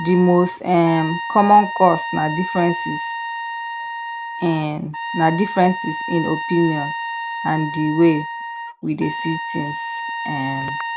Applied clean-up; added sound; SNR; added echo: none; Trumpet; 7 dB; none.